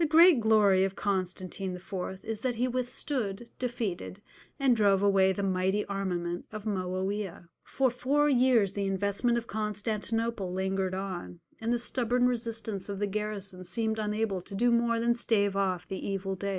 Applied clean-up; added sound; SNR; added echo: neural mask model Resemble Enhance denoiser.